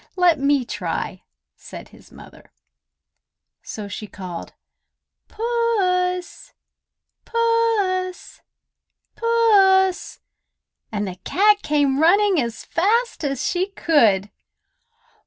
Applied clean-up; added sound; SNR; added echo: none; none; none; none.